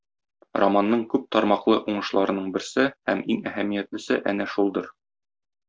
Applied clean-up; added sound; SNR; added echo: none; none; none; none.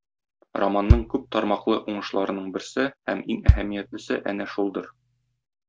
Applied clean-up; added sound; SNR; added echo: none; Bass drum; -2 dB; none.